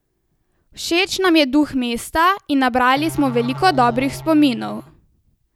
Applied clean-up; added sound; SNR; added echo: none; Musical instrument; 14 dB; none.